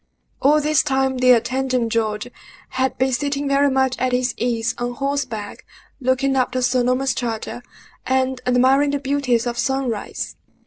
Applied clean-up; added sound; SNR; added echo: neural separator model SepFormer DNS4.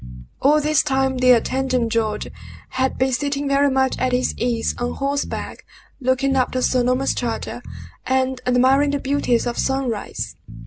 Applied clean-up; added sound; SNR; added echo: none; Bass guitar; 13 dB; none.